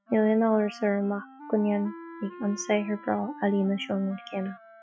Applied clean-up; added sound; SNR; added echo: classical method spectral subtraction.